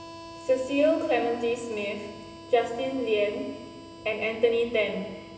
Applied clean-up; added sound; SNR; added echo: none; Harmonica; 17 dB; reverberation time 2.1 s.